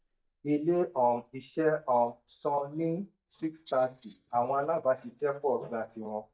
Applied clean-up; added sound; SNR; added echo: neural mask model DeepFilterNet 3.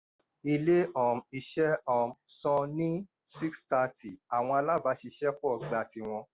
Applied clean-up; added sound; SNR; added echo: none; none; none; none.